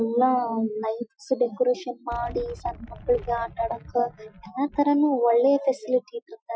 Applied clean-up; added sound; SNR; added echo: classical method Wiener filter.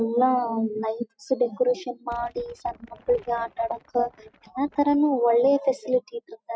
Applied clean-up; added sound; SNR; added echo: neural mask model RNNoise.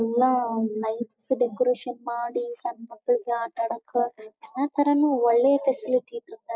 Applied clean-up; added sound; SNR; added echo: neural mask model Resemble Enhance denoiser.